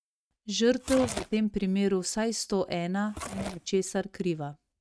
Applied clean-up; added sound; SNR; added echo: neural mask model RNNoise.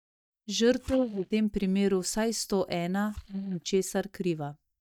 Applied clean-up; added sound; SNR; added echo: neural mask model DeepFilterNet 3.